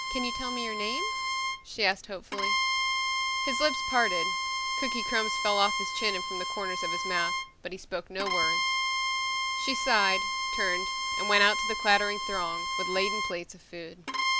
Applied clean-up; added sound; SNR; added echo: none; Bowed string instrument; -1 dB; none.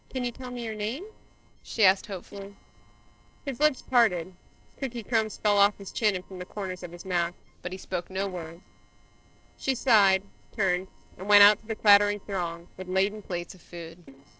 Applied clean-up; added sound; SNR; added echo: neural separator model SepFormer DNS4.